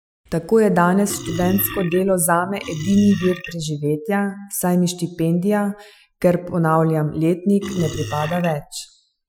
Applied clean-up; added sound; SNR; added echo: classical method Wiener filter.